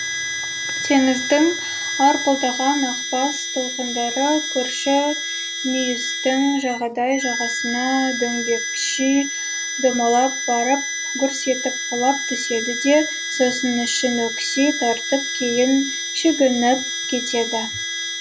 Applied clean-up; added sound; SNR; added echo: none; Harmonica; 5 dB; none.